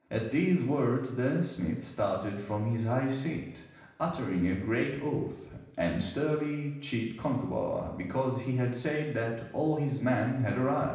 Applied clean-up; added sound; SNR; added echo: none; none; none; reverberation time 0.9 s.